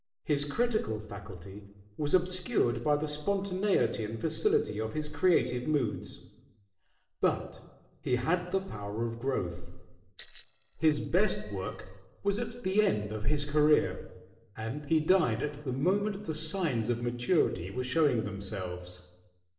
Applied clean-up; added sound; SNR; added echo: neural separator model SepFormer DNS4.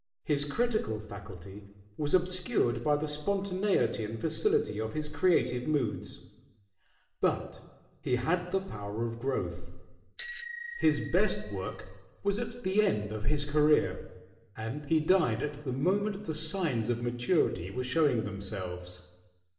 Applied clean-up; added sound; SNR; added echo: none; Bicycle bell; 10 dB; reverberation time 1.0 s.